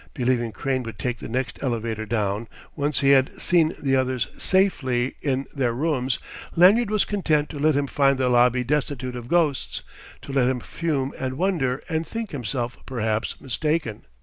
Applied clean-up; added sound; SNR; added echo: none; none; none; none.